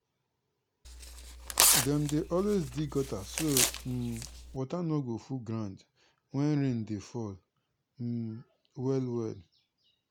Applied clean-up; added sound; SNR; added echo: none; Tearing; -2 dB; none.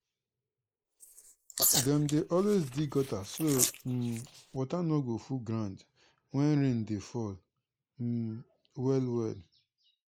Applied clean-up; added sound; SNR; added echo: neural mask model Resemble Enhance denoiser.